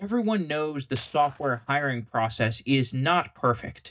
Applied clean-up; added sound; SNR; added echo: neural mask model DeepFilterNet 3.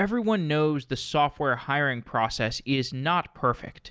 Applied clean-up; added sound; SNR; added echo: none; none; none; none.